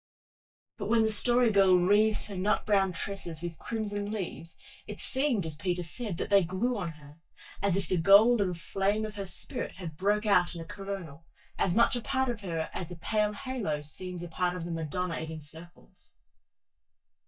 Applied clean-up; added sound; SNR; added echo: neural mask model DeepFilterNet 3.